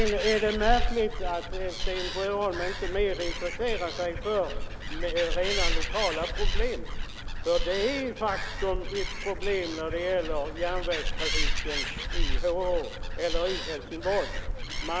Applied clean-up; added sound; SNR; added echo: none; Animal; -1 dB; none.